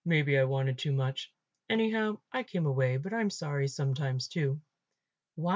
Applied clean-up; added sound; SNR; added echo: none; none; none; none.